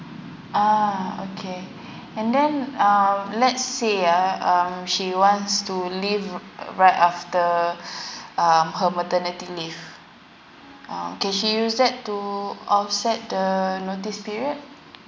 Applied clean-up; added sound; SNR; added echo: none; none; none; none.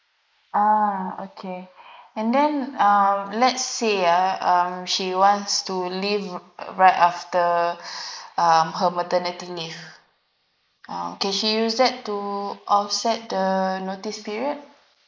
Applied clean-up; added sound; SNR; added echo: neural mask model Resemble Enhance denoiser.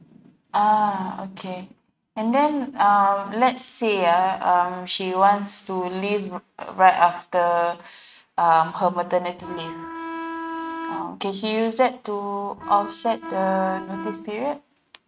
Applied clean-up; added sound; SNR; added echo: neural mask model RNNoise.